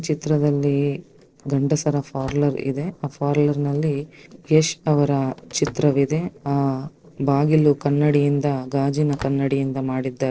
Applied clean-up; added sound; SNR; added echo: neural separator model SepFormer DNS4.